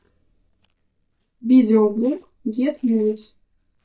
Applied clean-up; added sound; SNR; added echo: neural mask model DeepFilterNet 3.